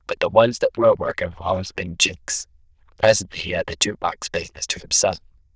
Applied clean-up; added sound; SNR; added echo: neural diffusion model UNIVERSE++.